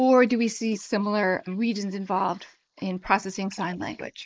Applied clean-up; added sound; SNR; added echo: neural mask model Resemble Enhance denoiser.